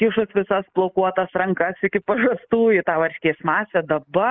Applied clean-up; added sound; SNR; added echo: neural mask model Resemble Enhance denoiser.